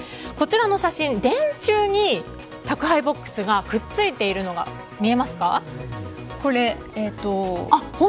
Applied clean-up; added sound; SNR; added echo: none; none; none; none.